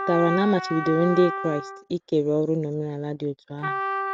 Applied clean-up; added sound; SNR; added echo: none; Trumpet; 7 dB; none.